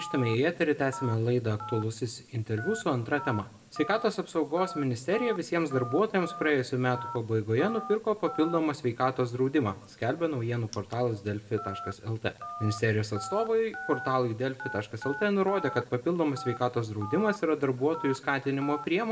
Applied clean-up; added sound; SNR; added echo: none; Telephone; 14 dB; reverberation time 0.9 s.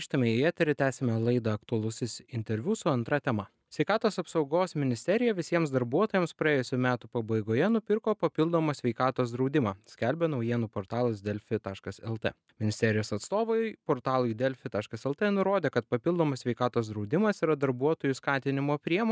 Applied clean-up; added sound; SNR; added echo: none; none; none; none.